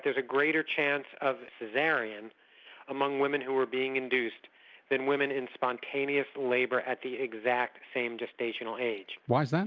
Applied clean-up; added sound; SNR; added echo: none; none; none; none.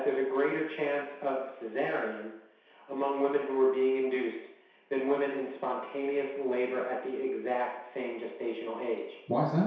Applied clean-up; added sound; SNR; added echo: none; none; none; reverberation time 0.7 s.